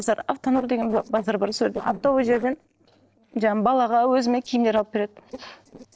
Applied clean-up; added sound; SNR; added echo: neural separator model SepFormer DNS4.